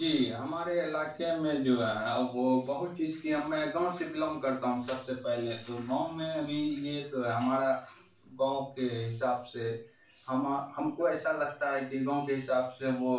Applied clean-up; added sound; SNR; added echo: none; none; none; reverberation time 0.3 s.